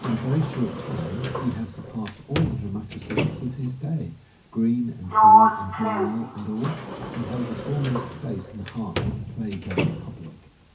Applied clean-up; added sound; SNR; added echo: none; Sliding door; -3 dB; reverberation time 0.3 s.